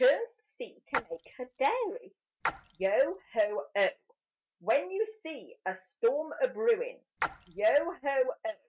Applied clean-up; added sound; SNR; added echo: neural mask model RNNoise.